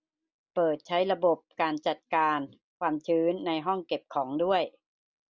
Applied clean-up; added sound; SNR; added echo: none; none; none; none.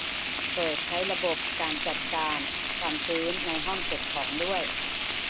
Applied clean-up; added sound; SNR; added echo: none; Frying (food); -4 dB; none.